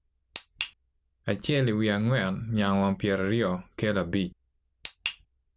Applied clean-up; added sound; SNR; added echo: none; none; none; none.